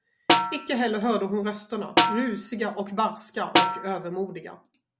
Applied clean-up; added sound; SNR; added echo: none; Snare drum; -4 dB; none.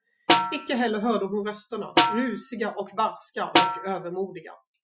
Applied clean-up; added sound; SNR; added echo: classical method Wiener filter.